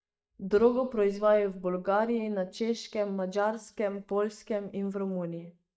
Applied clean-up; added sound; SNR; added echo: neural mask model DeepFilterNet 3.